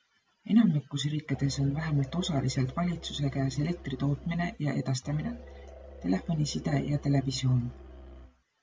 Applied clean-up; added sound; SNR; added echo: none; Musical instrument; 17 dB; none.